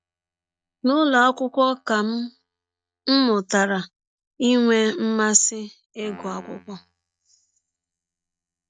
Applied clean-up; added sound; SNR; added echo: neural mask model DeepFilterNet 3.